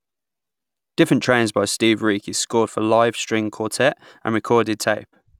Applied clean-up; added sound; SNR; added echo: none; none; none; none.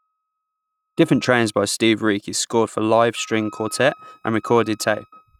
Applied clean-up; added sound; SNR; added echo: neural mask model RNNoise.